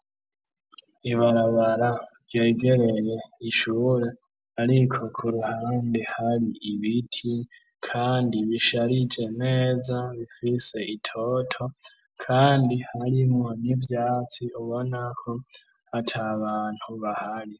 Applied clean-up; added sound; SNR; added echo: none; none; none; none.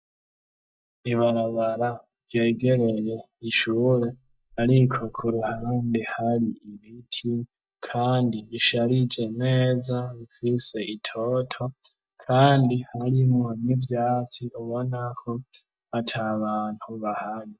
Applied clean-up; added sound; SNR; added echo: neural mask model DeepFilterNet 3.